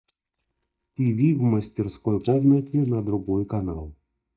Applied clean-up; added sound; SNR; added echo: neural mask model DeepFilterNet 3.